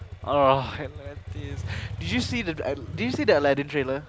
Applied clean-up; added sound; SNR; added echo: none; Motorcycle; 10 dB; none.